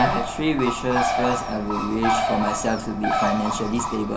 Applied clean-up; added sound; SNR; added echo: none; Bird; 0 dB; none.